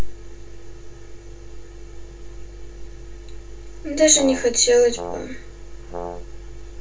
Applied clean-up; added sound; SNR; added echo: none; Brass instrument; 10 dB; reverberation time 0.2 s.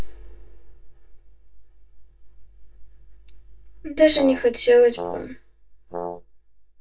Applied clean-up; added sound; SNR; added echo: neural mask model DeepFilterNet 3.